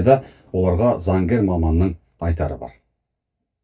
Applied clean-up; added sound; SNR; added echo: neural mask model DeepFilterNet 3.